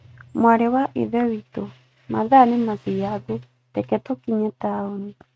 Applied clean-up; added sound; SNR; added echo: neural mask model RNNoise.